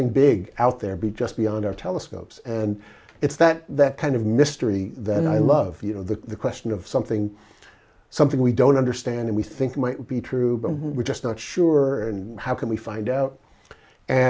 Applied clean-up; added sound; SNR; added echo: none; none; none; none.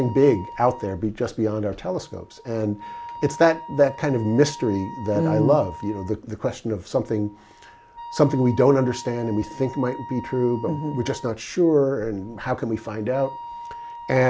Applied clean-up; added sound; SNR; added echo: none; Wind instrument, woodwind instrument; 16 dB; none.